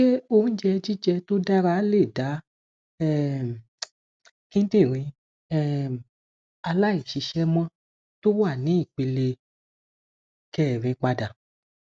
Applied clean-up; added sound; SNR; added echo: none; none; none; none.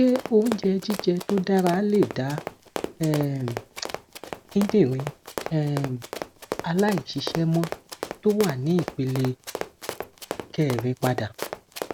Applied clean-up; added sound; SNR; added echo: none; Run; 10 dB; none.